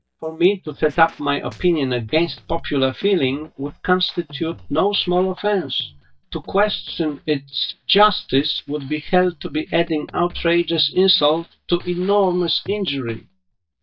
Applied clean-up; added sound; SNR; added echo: neural mask model DeepFilterNet 3.